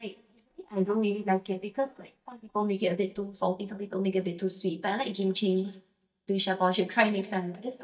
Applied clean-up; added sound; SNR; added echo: neural mask model DeepFilterNet 3.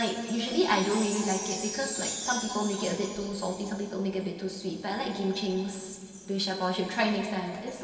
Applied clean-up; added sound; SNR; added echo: none; Chime; 11 dB; reverberation time 2.5 s.